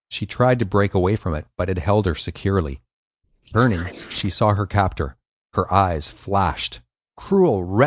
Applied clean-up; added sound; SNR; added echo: neural mask model Resemble Enhance denoiser.